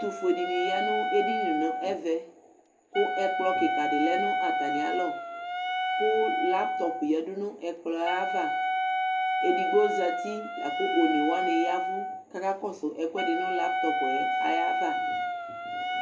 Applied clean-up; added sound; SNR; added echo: none; Wind instrument, woodwind instrument; -1 dB; reverberation time 0.3 s.